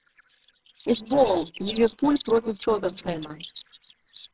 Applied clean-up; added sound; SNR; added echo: neural separator model SepFormer WHAMR!.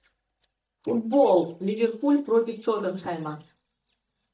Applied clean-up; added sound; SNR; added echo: neural mask model DeepFilterNet 3.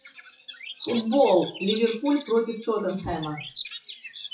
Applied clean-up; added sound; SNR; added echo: classical method WPE with log-MMSE.